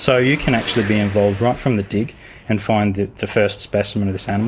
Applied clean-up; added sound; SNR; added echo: none; Car passing by / Traffic noise, roadway noise / Engine; 18 dB; none.